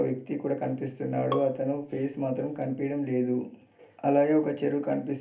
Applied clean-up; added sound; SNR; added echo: none; Bowed string instrument; 17 dB; reverberation time 0.3 s.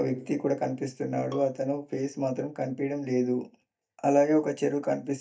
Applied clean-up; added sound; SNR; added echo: neural mask model DeepFilterNet 3.